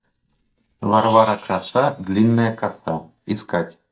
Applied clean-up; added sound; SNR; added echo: neural mask model DeepFilterNet 3.